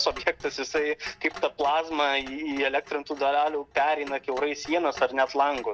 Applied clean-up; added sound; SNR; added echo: none; Clock; 19 dB; none.